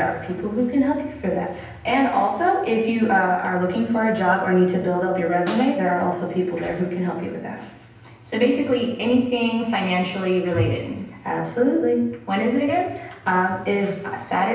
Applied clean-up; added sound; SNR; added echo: none; Snare drum; 19 dB; reverberation time 0.9 s.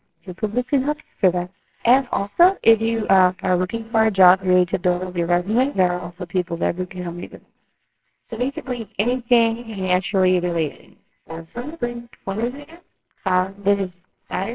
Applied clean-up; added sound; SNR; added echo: neural separator model SepFormer WHAMR!.